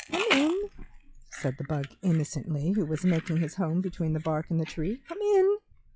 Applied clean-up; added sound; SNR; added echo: classical method log-MMSE.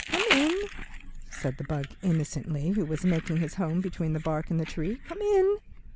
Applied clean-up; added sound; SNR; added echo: none; Crumpling, crinkling; 7 dB; none.